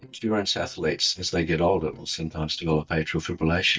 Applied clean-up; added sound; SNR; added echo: neural mask model DeepFilterNet 3.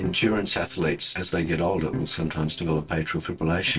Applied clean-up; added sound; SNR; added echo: neural separator model SepFormer DNS4.